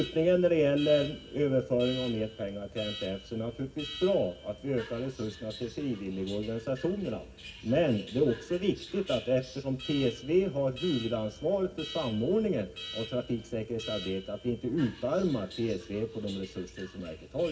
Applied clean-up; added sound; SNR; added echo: none; Alarm; 16 dB; reverberation time 0.4 s.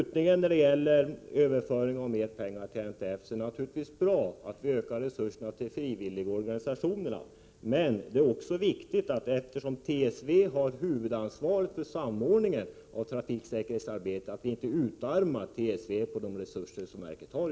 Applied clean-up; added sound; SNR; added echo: none; none; none; none.